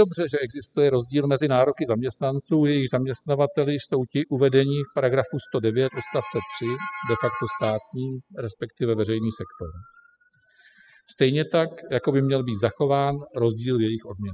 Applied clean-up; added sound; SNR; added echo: classical method spectral subtraction.